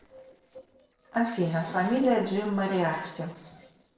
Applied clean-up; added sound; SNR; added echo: neural separator model SepFormer DNS4.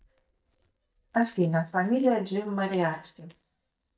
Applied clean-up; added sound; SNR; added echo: neural mask model DeepFilterNet 3.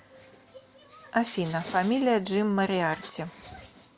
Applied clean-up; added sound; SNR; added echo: none; none; none; none.